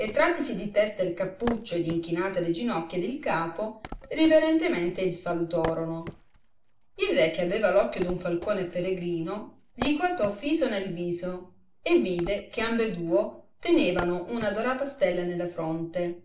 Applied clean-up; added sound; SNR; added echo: none; Wood; 17 dB; reverberation time 0.2 s.